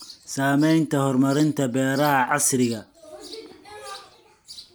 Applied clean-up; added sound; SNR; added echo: none; none; none; none.